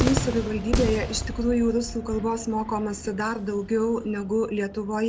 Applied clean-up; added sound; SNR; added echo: none; Cheering / Fireworks; 6 dB; none.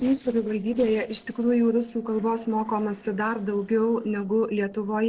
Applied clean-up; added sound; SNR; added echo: neural separator model SepFormer DNS4.